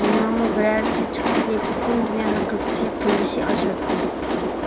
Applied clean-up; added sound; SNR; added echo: none; Train; -3 dB; none.